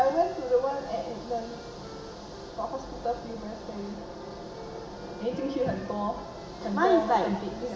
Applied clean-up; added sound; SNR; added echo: none; Wind instrument, woodwind instrument; 19 dB; reverberation time 1.1 s.